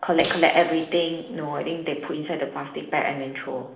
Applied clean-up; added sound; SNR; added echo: neural separator model SepFormer DNS4.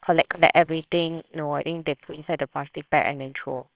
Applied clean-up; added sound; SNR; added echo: neural separator model SepFormer WHAMR!.